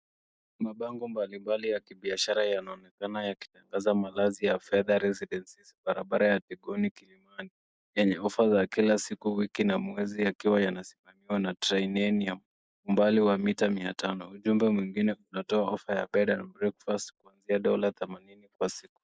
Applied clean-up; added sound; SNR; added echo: neural mask model Resemble Enhance denoiser.